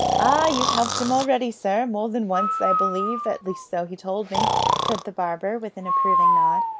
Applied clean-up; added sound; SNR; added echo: none; Breathing; -2 dB; none.